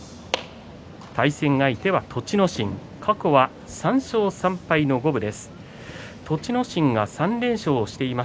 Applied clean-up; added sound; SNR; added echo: none; none; none; none.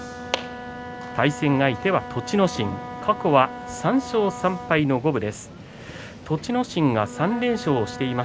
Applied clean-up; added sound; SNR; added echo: none; Wind instrument, woodwind instrument; 13 dB; none.